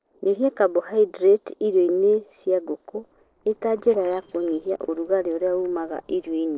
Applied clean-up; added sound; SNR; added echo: neural separator model SepFormer DNS4.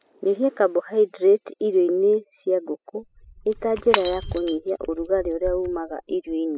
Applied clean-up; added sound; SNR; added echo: classical method spectral subtraction.